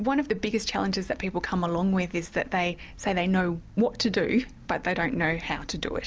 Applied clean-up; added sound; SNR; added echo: none; none; none; none.